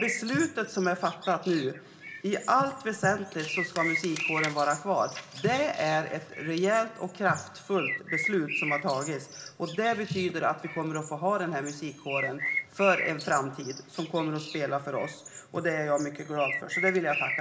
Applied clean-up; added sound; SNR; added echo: none; Bird; 8 dB; reverberation time 1.4 s.